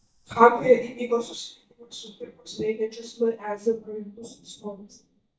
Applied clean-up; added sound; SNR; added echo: neural mask model DeepFilterNet 3.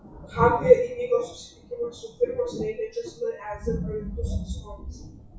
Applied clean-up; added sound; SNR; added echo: classical method WPE with log-MMSE.